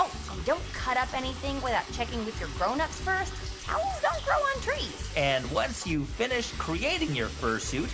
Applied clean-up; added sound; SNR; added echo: none; Liquid; 13 dB; none.